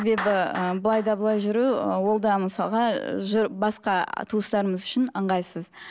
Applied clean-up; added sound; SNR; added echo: none; Clapping; 18 dB; none.